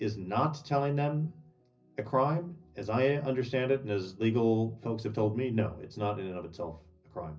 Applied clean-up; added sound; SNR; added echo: none; none; none; reverberation time 0.4 s.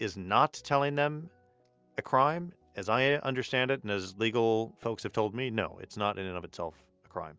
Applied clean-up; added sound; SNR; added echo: none; none; none; none.